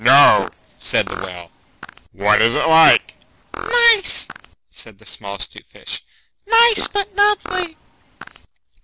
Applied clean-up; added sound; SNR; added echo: none; Fart; 14 dB; none.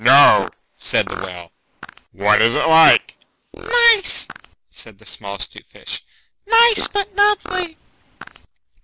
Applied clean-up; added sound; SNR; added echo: neural mask model Resemble Enhance denoiser.